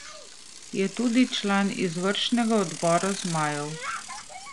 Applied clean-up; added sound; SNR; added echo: none; Bicycle; 12 dB; none.